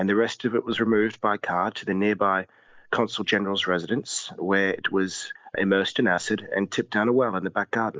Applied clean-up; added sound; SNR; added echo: neural mask model Resemble Enhance denoiser.